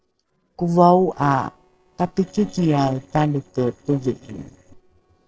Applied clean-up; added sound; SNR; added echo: neural separator model SepFormer DNS4.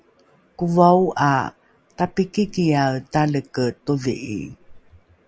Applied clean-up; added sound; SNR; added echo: none; none; none; none.